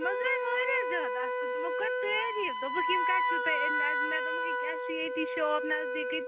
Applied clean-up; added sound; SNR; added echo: none; Wind instrument, woodwind instrument; -3 dB; none.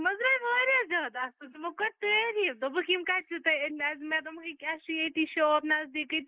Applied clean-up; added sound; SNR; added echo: neural mask model Resemble Enhance denoiser.